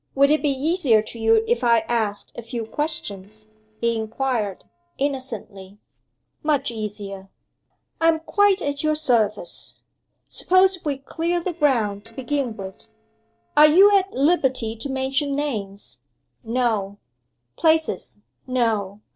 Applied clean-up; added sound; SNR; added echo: neural separator model SepFormer DNS4.